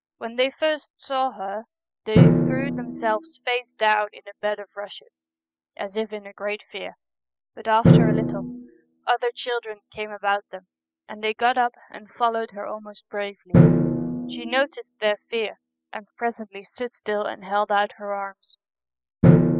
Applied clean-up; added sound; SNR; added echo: classical method spectral subtraction.